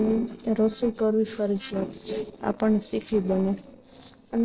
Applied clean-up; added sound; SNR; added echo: neural separator model SepFormer DNS4.